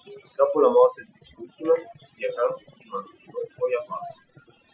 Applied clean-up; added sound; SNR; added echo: classical method Wiener filter.